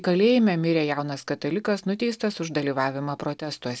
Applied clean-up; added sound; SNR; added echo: none; none; none; none.